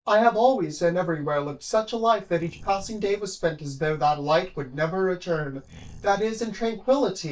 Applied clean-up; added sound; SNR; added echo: neural mask model DeepFilterNet 3.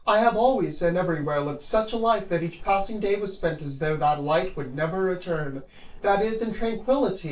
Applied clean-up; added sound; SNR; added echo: neural separator model SepFormer DNS4.